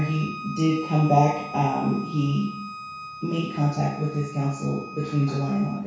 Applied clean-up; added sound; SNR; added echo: none; Bowed string instrument; 14 dB; reverberation time 0.6 s.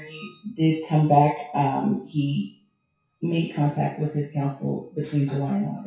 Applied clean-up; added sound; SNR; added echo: classical method WPE with log-MMSE.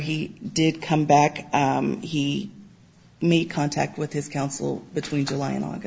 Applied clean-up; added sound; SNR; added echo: none; none; none; none.